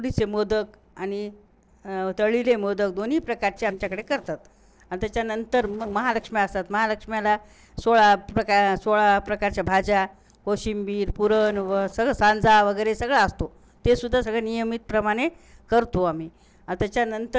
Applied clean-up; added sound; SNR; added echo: neural separator model SepFormer DNS4.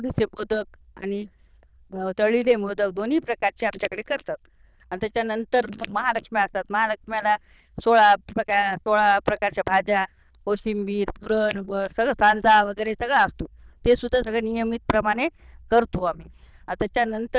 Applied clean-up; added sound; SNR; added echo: neural diffusion model UNIVERSE++.